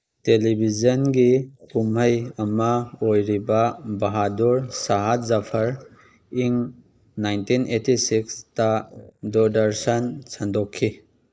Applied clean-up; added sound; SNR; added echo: neural mask model Resemble Enhance denoiser.